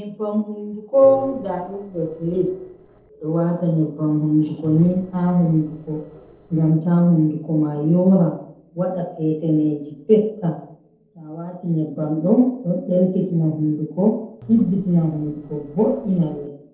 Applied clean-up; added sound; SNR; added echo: neural separator model SepFormer DNS4.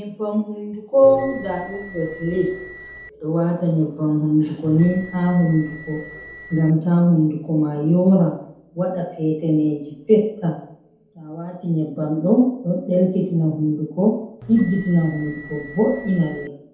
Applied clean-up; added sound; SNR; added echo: none; Bell; 18 dB; reverberation time 0.8 s.